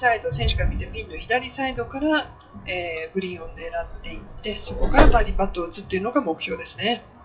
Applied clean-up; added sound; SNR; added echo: classical method WPE with log-MMSE.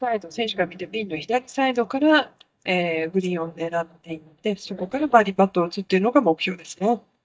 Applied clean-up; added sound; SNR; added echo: neural mask model DeepFilterNet 3.